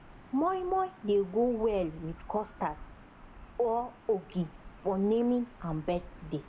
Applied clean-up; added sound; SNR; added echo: none; Gull, seagull / Ocean; 17 dB; none.